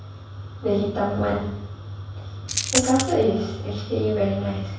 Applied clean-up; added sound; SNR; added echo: none; Coin (dropping); 1 dB; reverberation time 0.7 s.